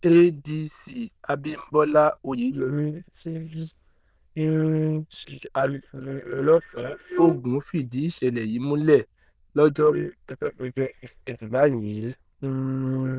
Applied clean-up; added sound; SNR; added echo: neural diffusion model UNIVERSE++.